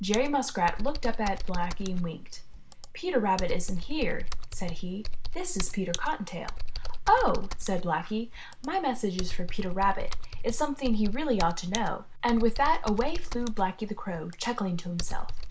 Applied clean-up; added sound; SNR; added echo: none; Computer keyboard; -1 dB; none.